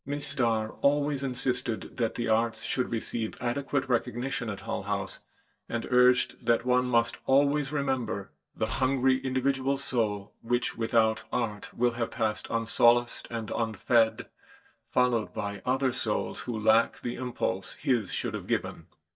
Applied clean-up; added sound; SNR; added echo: neural mask model DeepFilterNet 3.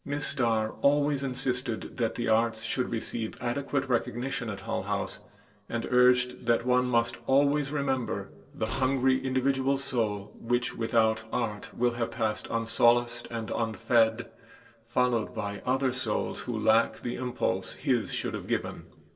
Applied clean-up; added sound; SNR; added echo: neural separator model SepFormer DNS4.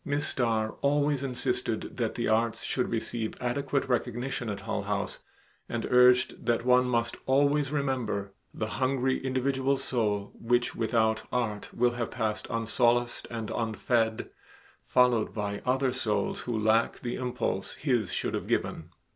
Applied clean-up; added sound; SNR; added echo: none; none; none; none.